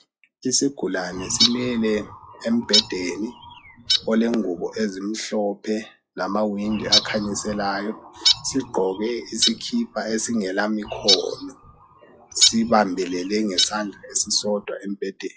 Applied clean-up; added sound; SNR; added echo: classical method log-MMSE.